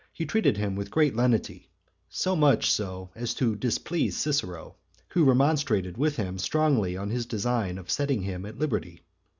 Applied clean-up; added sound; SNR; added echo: none; none; none; none.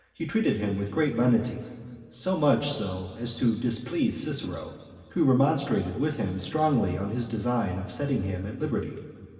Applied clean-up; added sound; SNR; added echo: none; none; none; reverberation time 2.3 s.